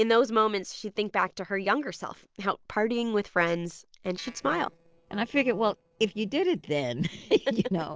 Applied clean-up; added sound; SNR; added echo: neural separator model SepFormer DNS4.